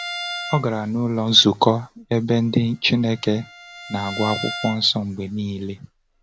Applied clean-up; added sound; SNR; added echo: none; Bowed string instrument; 13 dB; none.